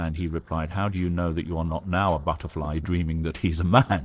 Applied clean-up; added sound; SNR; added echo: neural separator model SepFormer DNS4.